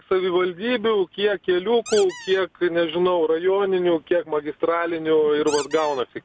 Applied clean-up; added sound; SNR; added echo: none; Squeak; 14 dB; none.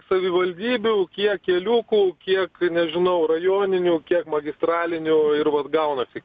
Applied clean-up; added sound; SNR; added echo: none; none; none; none.